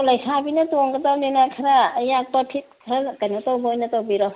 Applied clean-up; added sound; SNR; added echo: none; none; none; none.